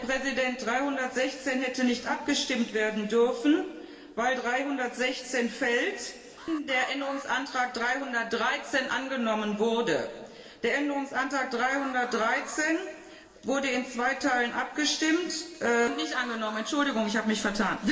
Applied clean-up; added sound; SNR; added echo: neural separator model SepFormer DNS4.